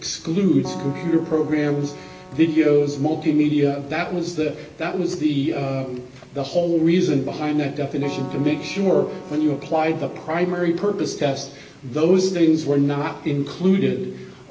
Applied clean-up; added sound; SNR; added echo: none; Keyboard (musical); 19 dB; none.